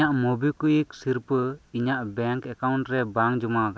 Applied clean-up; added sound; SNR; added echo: none; none; none; none.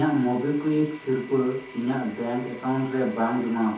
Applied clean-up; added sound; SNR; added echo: none; Domestic sounds, home sounds; 20 dB; reverberation time 0.6 s.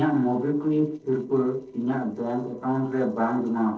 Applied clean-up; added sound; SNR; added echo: neural separator model SepFormer DNS4.